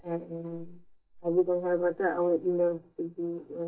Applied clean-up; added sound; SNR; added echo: neural mask model DeepFilterNet 3.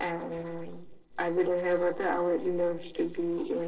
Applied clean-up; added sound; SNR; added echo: neural separator model SepFormer DNS4.